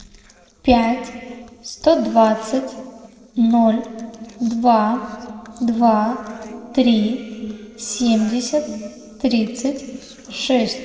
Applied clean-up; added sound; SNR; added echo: neural separator model SepFormer DNS4.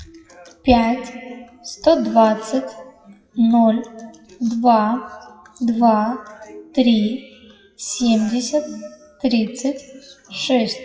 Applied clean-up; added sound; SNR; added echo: classical method WPE with log-MMSE.